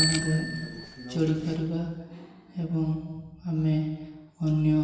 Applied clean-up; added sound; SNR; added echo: none; Bicycle bell; 8 dB; reverberation time 1.2 s.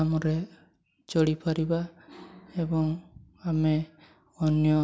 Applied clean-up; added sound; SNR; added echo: none; none; none; none.